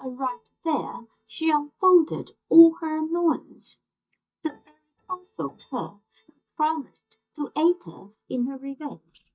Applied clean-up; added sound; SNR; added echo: neural mask model DeepFilterNet 3.